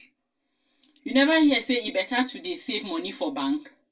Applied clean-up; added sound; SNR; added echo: none; none; none; reverberation time 0.1 s.